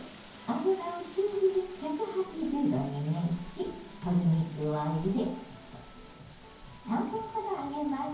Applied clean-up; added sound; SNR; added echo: none; Rain; 19 dB; reverberation time 0.9 s.